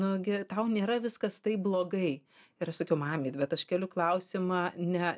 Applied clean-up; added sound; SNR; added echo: none; none; none; none.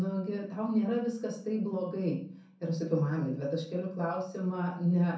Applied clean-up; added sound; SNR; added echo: none; none; none; reverberation time 0.5 s.